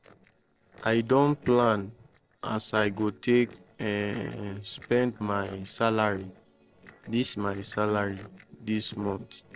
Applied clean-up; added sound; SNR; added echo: neural separator model SepFormer DNS4.